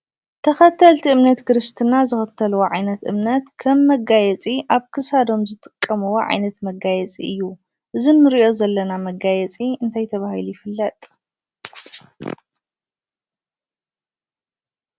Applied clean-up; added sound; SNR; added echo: none; none; none; none.